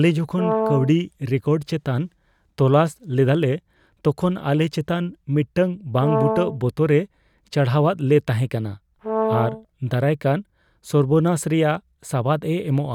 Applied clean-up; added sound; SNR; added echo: none; Brass instrument; 3 dB; none.